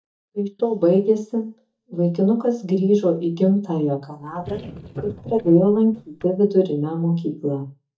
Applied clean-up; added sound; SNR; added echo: neural mask model DeepFilterNet 3.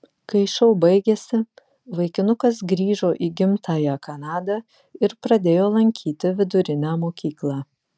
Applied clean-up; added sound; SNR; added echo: none; none; none; none.